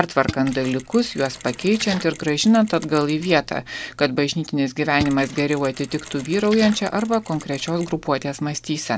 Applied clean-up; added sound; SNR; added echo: none; Mechanisms + Splash, splatter; 16 dB; none.